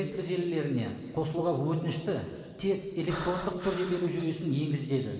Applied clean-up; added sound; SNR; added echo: none; Breathing; 10 dB; reverberation time 2.3 s.